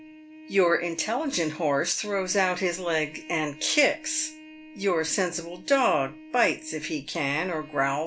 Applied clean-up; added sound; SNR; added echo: none; Trumpet; 19 dB; none.